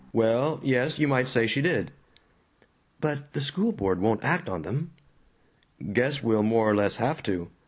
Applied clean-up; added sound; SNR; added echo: none; none; none; none.